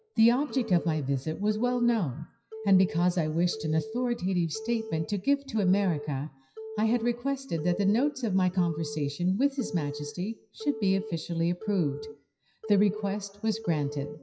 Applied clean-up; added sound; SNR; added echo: classical method WPE with log-MMSE.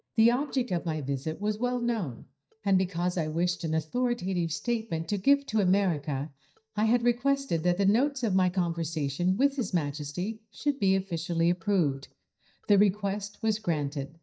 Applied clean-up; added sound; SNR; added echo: neural mask model DeepFilterNet 3.